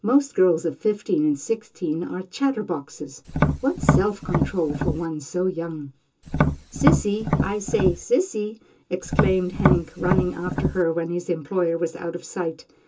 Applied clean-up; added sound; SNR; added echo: none; Tap; -2 dB; reverberation time 0.2 s.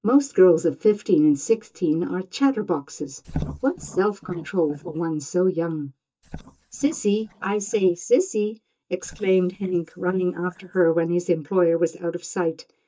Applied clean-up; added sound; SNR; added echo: neural mask model DeepFilterNet 3.